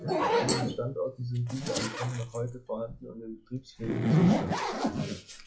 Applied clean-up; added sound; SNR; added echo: classical method log-MMSE.